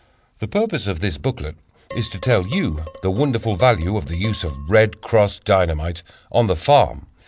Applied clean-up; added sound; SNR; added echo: none; Dishes, pots, and pans; 19 dB; none.